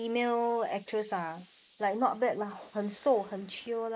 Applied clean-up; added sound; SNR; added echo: neural mask model Resemble Enhance denoiser.